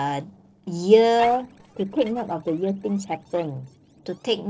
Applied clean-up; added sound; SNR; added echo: neural separator model SepFormer DNS4.